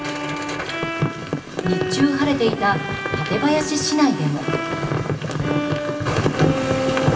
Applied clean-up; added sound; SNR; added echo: none; Bowed string instrument; 6 dB; reverberation time 2.8 s.